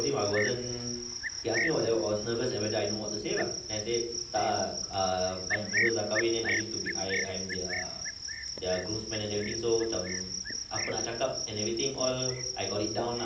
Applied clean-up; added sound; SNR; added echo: none; Cricket; 3 dB; reverberation time 0.6 s.